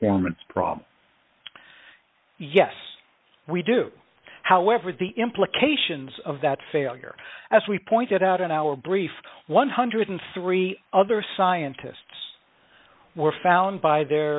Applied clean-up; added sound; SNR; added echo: neural mask model Resemble Enhance denoiser.